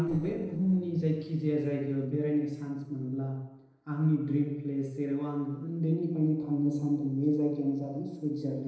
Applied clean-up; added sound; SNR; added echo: neural separator model SepFormer DNS4.